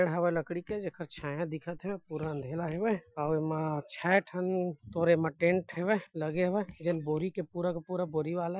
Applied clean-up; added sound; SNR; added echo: classical method Wiener filter.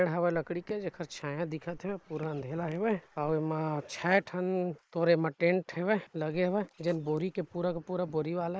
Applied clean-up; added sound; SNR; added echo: neural mask model Resemble Enhance denoiser.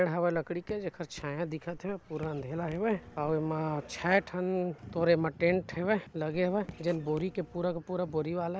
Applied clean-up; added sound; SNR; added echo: none; Printer + Raindrop / Drip; 20 dB; none.